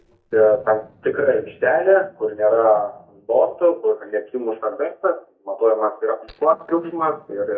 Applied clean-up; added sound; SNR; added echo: neural mask model DeepFilterNet 3.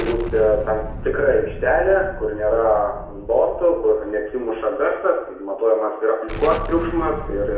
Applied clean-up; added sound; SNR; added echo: none; Explosion; 12 dB; reverberation time 0.7 s.